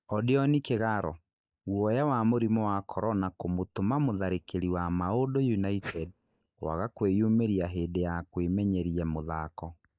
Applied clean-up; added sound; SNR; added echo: neural mask model DeepFilterNet 3.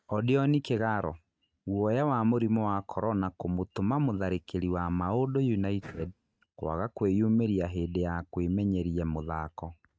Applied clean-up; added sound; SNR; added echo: neural mask model RNNoise.